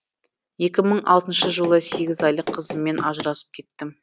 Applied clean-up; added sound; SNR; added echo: none; Run; 11 dB; none.